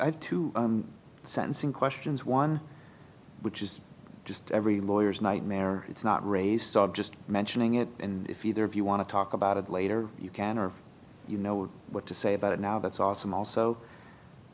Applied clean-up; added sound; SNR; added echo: none; none; none; none.